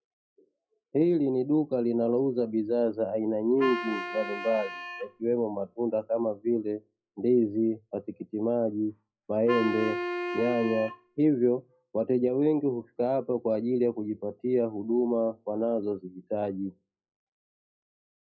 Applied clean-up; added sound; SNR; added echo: classical method WPE with log-MMSE.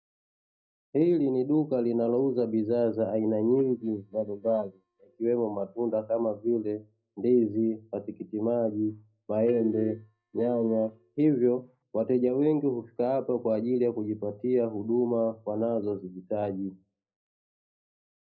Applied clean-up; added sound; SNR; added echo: neural mask model DeepFilterNet 3.